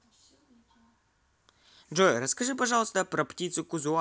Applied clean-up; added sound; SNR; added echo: none; none; none; none.